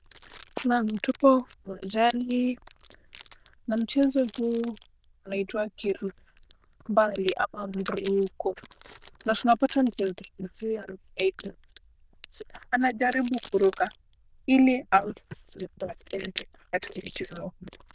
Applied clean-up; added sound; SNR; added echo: neural diffusion model UNIVERSE++.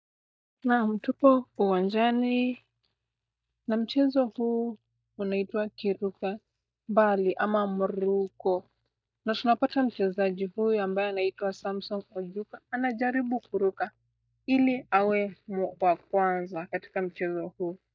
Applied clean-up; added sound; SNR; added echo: neural mask model DeepFilterNet 3.